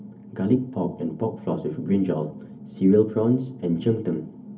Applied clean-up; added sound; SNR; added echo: none; none; none; reverberation time 0.3 s.